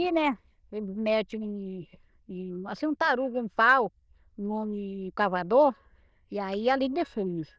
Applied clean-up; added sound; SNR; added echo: neural diffusion model UNIVERSE++.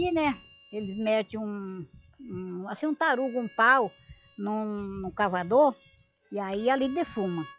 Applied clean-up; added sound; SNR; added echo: classical method log-MMSE.